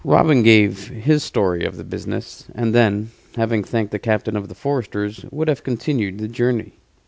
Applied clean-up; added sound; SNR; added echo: none; none; none; none.